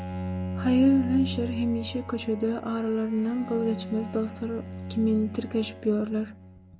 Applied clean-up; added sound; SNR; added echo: none; Bowed string instrument; 9 dB; none.